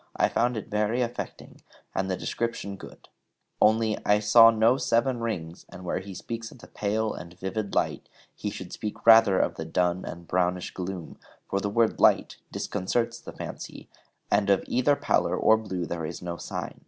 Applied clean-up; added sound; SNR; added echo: none; none; none; none.